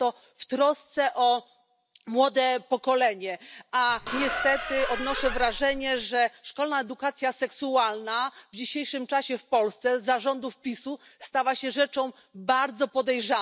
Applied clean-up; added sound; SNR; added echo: none; Squeak; 6 dB; none.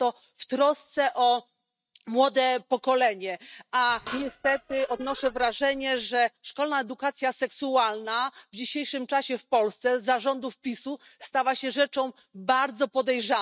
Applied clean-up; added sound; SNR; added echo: neural mask model RNNoise.